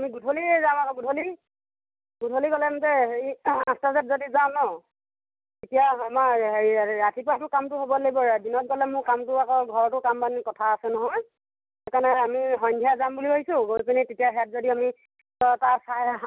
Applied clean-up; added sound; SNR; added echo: none; none; none; none.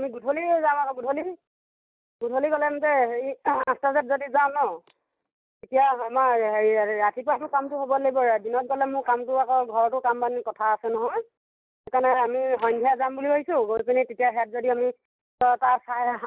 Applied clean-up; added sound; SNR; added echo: neural mask model DeepFilterNet 3.